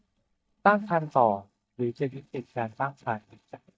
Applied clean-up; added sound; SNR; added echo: neural mask model DeepFilterNet 3.